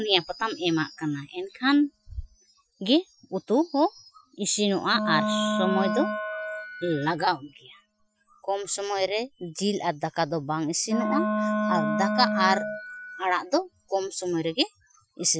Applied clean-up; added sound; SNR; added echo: classical method Wiener filter.